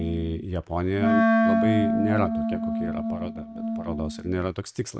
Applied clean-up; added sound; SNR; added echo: neural mask model RNNoise.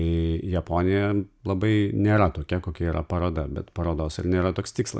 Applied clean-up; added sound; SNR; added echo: none; none; none; none.